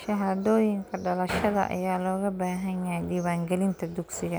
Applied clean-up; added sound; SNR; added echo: none; none; none; none.